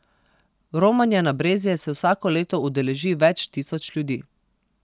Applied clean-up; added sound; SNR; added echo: none; none; none; none.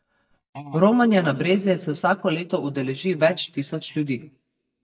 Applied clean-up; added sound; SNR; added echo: neural mask model DeepFilterNet 3.